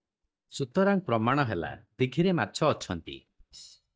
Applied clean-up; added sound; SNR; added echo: neural mask model DeepFilterNet 3.